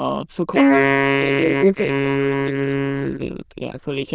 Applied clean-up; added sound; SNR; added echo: neural diffusion model UNIVERSE++.